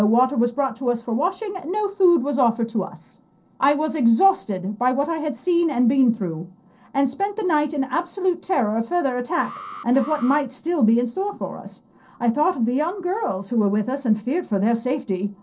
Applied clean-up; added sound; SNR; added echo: neural separator model SepFormer DNS4.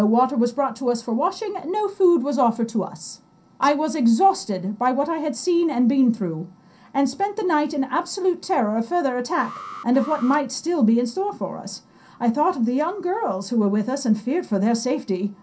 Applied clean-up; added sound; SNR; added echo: none; Alarm; 16 dB; reverberation time 0.3 s.